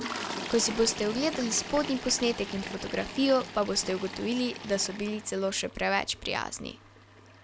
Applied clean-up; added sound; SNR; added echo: none; Toilet flush; 10 dB; none.